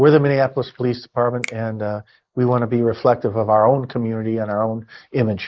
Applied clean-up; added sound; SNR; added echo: neural mask model Resemble Enhance denoiser.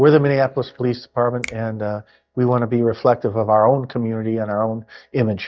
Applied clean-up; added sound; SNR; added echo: neural mask model DeepFilterNet 3.